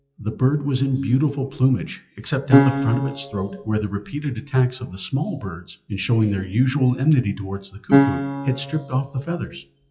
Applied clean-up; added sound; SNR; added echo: classical method WPE with log-MMSE.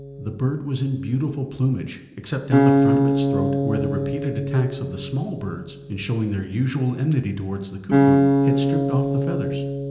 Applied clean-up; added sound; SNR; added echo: none; Acoustic guitar; -3 dB; reverberation time 0.9 s.